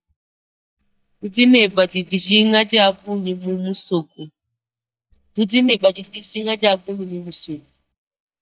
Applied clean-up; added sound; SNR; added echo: neural mask model DeepFilterNet 3.